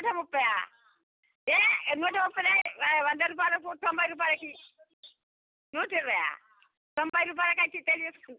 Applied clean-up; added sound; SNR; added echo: none; none; none; none.